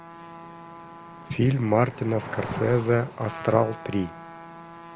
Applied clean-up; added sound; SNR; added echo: none; Trumpet + Cricket; 14 dB; none.